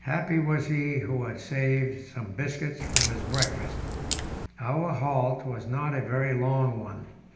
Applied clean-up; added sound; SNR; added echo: none; Crack; 1 dB; reverberation time 0.9 s.